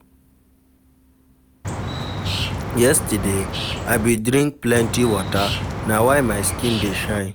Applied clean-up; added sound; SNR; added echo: none; Bird; 4 dB; none.